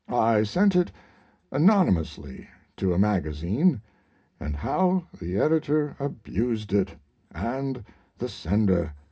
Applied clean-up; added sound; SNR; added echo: none; none; none; reverberation time 0.3 s.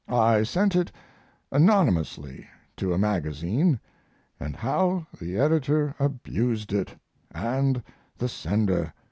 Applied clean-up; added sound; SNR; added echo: none; none; none; none.